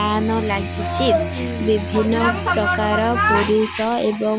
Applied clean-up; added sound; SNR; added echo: none; Bowed string instrument; 8 dB; none.